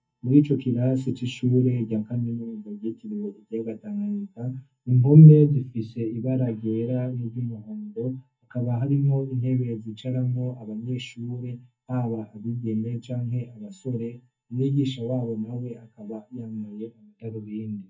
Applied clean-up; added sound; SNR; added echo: neural mask model DeepFilterNet 3.